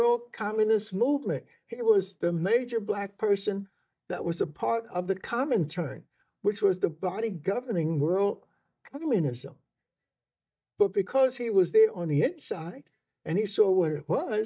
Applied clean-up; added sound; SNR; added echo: neural mask model DeepFilterNet 3.